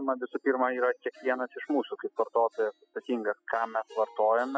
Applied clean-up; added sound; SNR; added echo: classical method spectral subtraction.